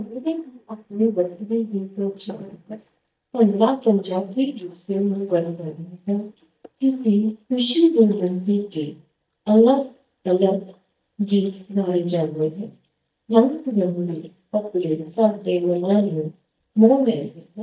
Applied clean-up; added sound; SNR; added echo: neural mask model DeepFilterNet 3.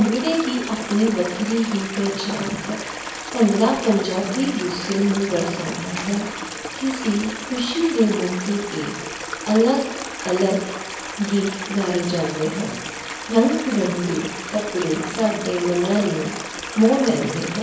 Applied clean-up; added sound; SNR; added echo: none; Stream; 9 dB; reverberation time 0.9 s.